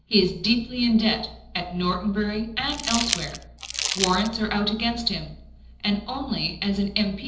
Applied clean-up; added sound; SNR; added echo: none; Crumpling, crinkling; 3 dB; reverberation time 1.2 s.